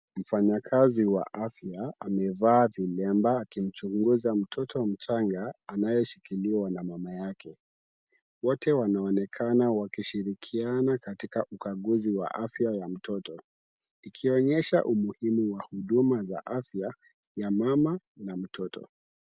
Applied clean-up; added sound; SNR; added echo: none; none; none; none.